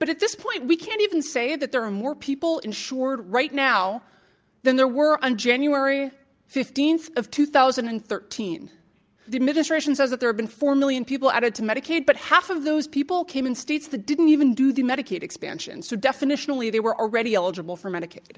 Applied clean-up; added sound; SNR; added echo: none; none; none; none.